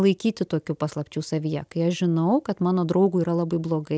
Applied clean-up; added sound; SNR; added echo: none; none; none; none.